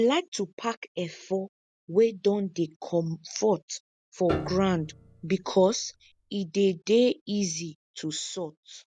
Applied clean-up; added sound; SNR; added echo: none; Piano; 9 dB; none.